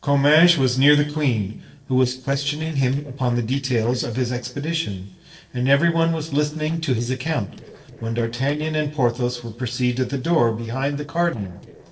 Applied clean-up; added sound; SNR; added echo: neural separator model SepFormer DNS4.